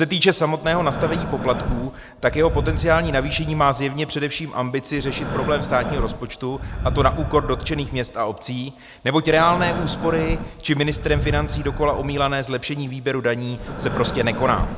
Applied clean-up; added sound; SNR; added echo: none; Breathing; 6 dB; none.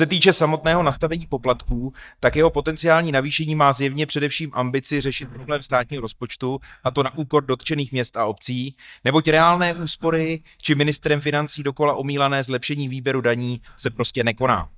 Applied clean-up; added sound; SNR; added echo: neural mask model DeepFilterNet 3.